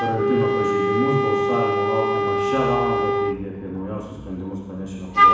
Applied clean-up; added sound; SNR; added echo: none; Wind instrument, woodwind instrument; -5 dB; reverberation time 1.1 s.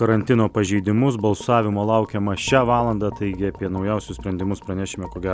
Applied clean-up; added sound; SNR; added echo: none; none; none; none.